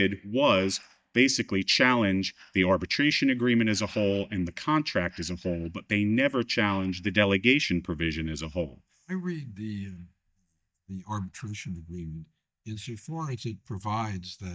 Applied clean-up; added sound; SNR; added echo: neural mask model DeepFilterNet 3.